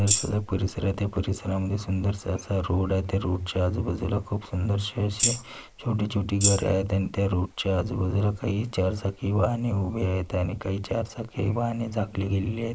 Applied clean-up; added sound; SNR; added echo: neural mask model Resemble Enhance denoiser.